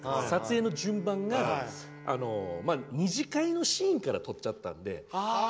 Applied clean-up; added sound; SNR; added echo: none; Bowed string instrument; 19 dB; none.